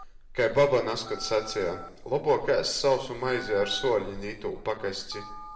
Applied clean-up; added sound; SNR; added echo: none; Telephone; 14 dB; reverberation time 1.1 s.